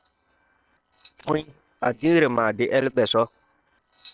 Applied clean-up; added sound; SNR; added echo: neural separator model SepFormer WHAM!.